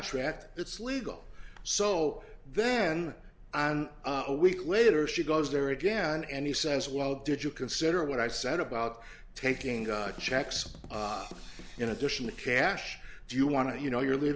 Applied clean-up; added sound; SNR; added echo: none; Drum kit; 17 dB; none.